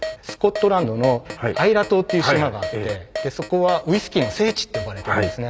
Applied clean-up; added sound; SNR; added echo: none; Keyboard (musical); 10 dB; none.